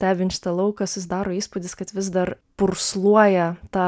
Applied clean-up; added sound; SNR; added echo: none; none; none; none.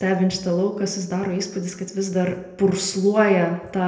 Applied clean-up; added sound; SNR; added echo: none; none; none; reverberation time 0.8 s.